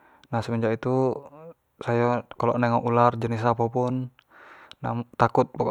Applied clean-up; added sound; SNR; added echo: none; none; none; none.